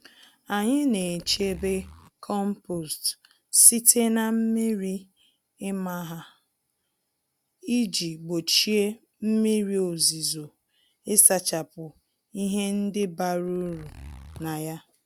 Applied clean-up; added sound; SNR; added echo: none; Zipper (clothing); 20 dB; none.